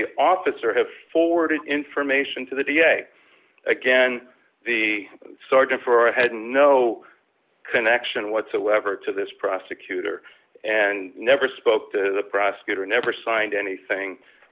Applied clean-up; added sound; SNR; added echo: none; none; none; none.